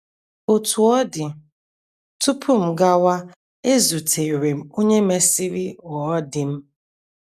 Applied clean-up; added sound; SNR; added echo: none; none; none; none.